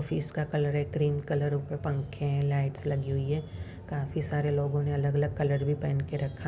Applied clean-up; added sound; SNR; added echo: none; none; none; none.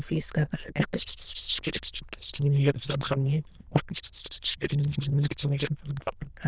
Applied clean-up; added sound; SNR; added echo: neural diffusion model UNIVERSE++.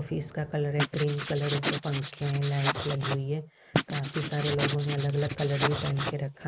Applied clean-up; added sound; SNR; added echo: neural mask model Resemble Enhance denoiser.